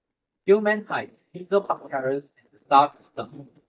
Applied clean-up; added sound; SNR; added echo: neural mask model DeepFilterNet 3.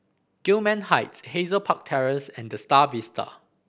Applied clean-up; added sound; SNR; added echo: none; none; none; none.